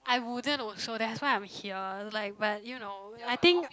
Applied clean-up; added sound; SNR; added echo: none; none; none; none.